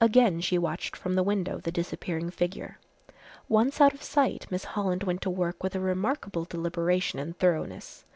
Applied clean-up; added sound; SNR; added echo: none; none; none; none.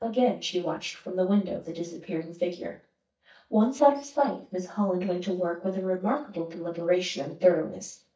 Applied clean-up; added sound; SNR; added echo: neural mask model DeepFilterNet 3.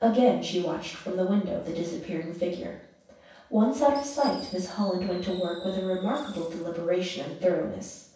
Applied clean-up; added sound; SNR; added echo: none; Fireworks; 19 dB; reverberation time 0.7 s.